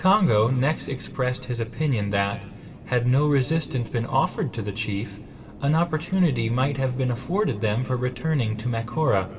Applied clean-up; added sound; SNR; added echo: none; Subway, metro, underground; 18 dB; reverberation time 2.0 s.